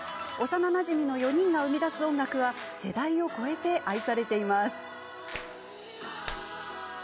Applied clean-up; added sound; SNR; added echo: none; Clapping; 17 dB; none.